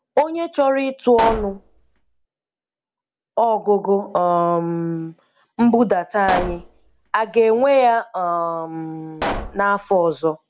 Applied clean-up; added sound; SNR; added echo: none; Explosion; 9 dB; none.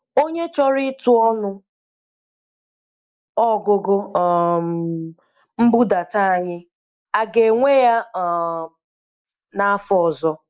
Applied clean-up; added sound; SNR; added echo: neural mask model Resemble Enhance denoiser.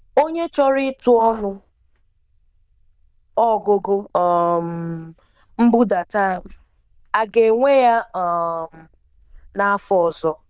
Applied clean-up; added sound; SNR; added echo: neural diffusion model UNIVERSE++.